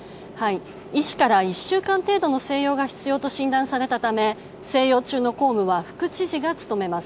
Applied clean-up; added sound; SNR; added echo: none; none; none; none.